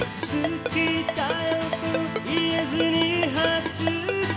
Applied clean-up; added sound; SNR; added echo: none; Ringtone; 7 dB; none.